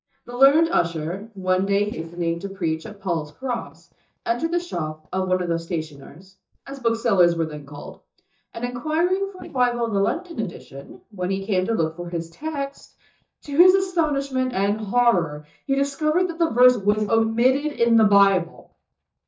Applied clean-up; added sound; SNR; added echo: neural mask model DeepFilterNet 3.